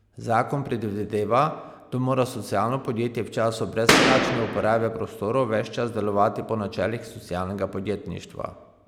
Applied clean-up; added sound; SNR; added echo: none; Boom; -5 dB; none.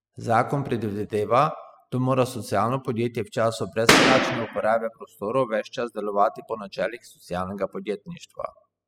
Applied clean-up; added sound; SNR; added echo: classical method spectral subtraction.